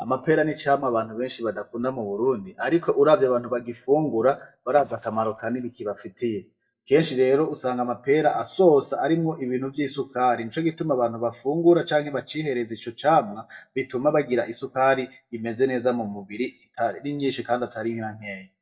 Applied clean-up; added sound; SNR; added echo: neural mask model DeepFilterNet 3.